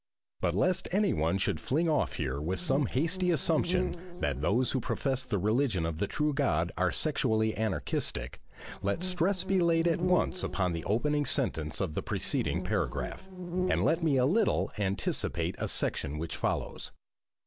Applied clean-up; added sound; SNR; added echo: none; Insect; 8 dB; none.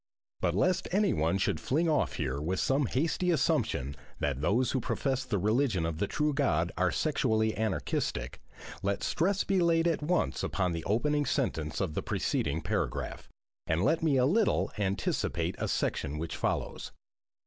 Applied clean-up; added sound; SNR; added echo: none; none; none; none.